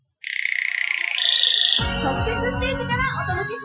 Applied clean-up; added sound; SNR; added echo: classical method Wiener filter.